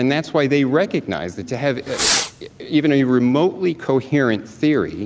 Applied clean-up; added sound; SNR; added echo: none; Fireworks; 6 dB; none.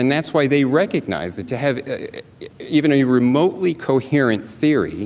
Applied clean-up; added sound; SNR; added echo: none; none; none; none.